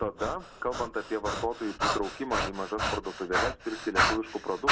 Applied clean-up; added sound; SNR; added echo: none; Breathing; -2 dB; reverberation time 0.2 s.